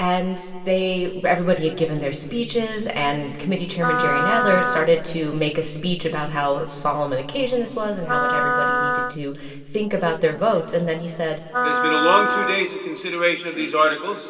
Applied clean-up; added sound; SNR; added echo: none; Wind instrument, woodwind instrument; 1 dB; reverberation time 2.5 s.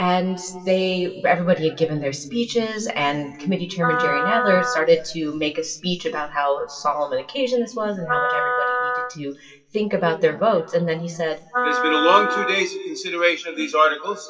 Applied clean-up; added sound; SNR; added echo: classical method WPE with log-MMSE.